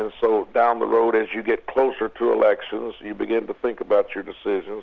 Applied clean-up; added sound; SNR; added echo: none; none; none; none.